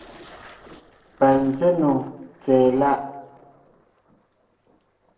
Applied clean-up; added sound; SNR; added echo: neural separator model SepFormer DNS4.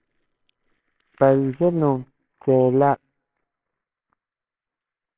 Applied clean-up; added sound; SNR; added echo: neural separator model SepFormer WHAMR!.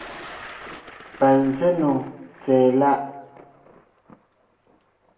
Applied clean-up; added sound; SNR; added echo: none; Thunder; 20 dB; reverberation time 0.6 s.